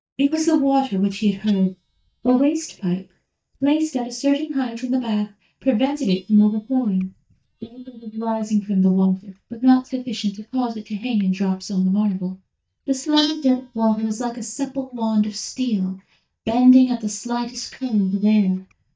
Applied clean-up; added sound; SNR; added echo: neural mask model DeepFilterNet 3.